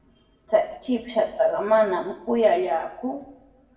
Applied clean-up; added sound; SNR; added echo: none; none; none; reverberation time 0.8 s.